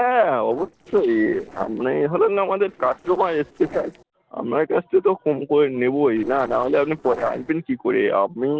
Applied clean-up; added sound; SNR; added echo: neural separator model SepFormer DNS4.